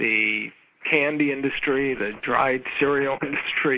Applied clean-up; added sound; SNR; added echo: neural mask model Resemble Enhance denoiser.